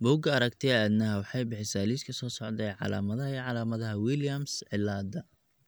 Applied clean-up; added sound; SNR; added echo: none; none; none; none.